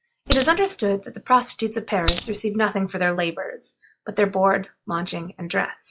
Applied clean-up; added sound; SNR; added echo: classical method log-MMSE.